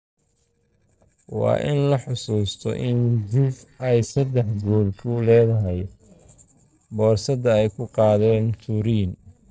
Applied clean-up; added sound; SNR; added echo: neural separator model SepFormer DNS4.